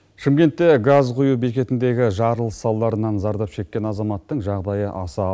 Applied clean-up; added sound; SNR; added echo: none; none; none; none.